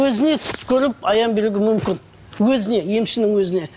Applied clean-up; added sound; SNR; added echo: none; none; none; none.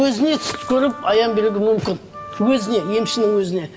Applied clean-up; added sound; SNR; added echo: none; Wind instrument, woodwind instrument; 15 dB; reverberation time 1.9 s.